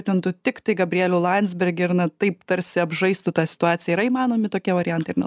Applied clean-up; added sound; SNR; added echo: none; none; none; none.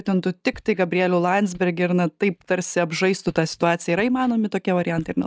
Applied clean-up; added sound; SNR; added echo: neural mask model DeepFilterNet 3.